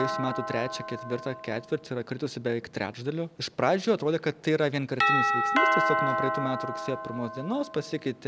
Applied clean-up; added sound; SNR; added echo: none; Doorbell; 1 dB; none.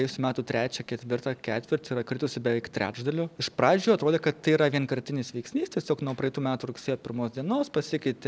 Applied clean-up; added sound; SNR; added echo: none; none; none; none.